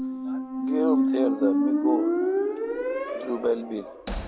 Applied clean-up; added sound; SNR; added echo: none; Squeak; -5 dB; none.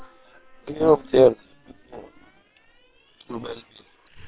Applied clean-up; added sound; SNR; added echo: neural separator model SepFormer WHAM!.